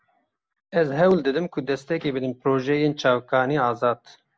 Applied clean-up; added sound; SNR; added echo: none; none; none; none.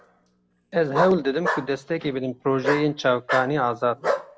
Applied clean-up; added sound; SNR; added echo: none; Bark; 6 dB; none.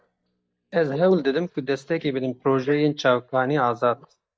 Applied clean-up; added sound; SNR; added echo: neural mask model DeepFilterNet 3.